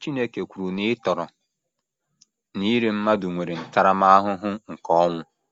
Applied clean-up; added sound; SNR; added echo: none; none; none; none.